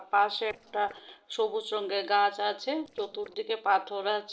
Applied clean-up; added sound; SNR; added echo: neural separator model SepFormer DNS4.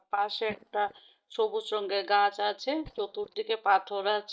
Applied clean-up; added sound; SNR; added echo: neural mask model DeepFilterNet 3.